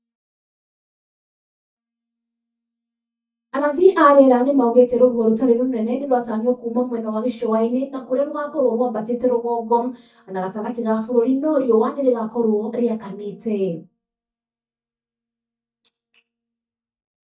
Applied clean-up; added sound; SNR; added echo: neural mask model DeepFilterNet 3.